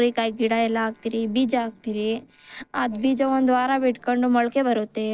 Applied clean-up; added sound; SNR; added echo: neural separator model SepFormer DNS4.